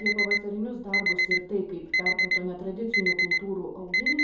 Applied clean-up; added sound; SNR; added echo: none; Alarm; -5 dB; reverberation time 2.6 s.